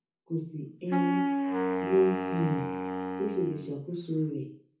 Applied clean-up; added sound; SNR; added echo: none; Wind instrument, woodwind instrument; 0 dB; reverberation time 0.6 s.